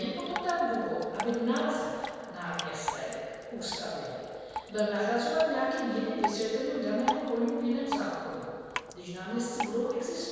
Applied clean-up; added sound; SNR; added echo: none; Drip; 9 dB; reverberation time 1.9 s.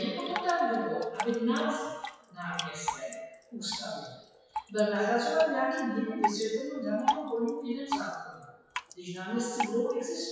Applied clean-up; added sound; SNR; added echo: classical method WPE with log-MMSE.